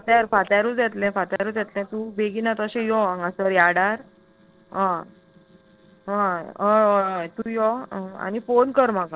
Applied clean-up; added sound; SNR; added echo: neural separator model SepFormer DNS4.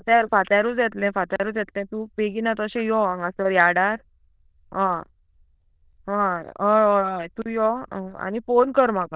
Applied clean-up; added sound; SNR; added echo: neural diffusion model UNIVERSE++.